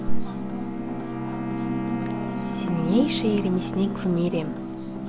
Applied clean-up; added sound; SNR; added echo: none; Bowed string instrument + Wind instrument, woodwind instrument; 4 dB; none.